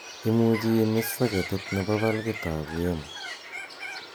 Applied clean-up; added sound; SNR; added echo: none; Bird; 11 dB; none.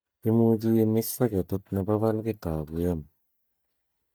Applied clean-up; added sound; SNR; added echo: neural mask model DeepFilterNet 3.